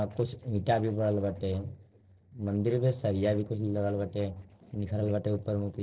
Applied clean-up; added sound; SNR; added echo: neural separator model SepFormer DNS4.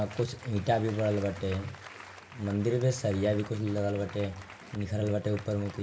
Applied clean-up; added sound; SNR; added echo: none; Applause; 18 dB; reverberation time 1.1 s.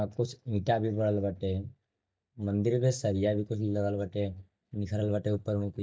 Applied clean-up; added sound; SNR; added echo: neural mask model DeepFilterNet 3.